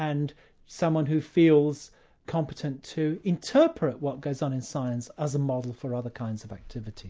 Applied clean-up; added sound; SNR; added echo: none; none; none; none.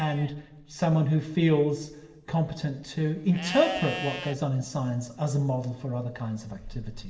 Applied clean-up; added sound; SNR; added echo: none; Livestock, farm animals, working animals; 15 dB; reverberation time 0.9 s.